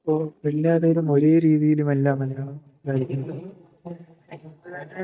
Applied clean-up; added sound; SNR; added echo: neural mask model DeepFilterNet 3.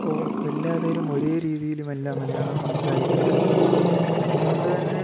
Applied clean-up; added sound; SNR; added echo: none; Growling; -4 dB; none.